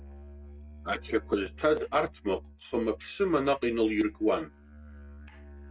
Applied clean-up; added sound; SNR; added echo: neural mask model RNNoise.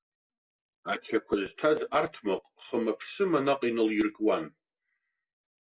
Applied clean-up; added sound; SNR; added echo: none; none; none; none.